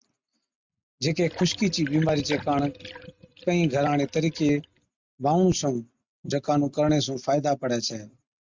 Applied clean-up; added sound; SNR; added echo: neural mask model RNNoise.